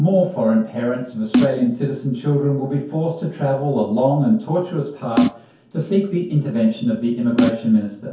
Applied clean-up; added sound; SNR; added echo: none; Snare drum; 1 dB; reverberation time 0.6 s.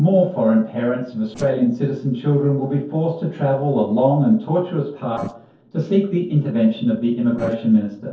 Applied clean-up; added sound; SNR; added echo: neural separator model SepFormer DNS4.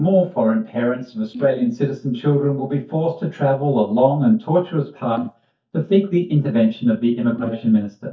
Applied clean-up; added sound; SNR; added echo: neural mask model DeepFilterNet 3.